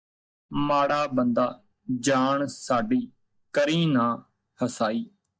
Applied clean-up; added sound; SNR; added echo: neural mask model DeepFilterNet 3.